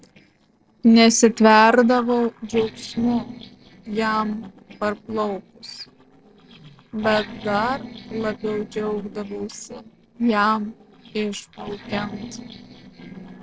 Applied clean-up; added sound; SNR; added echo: neural separator model SepFormer DNS4.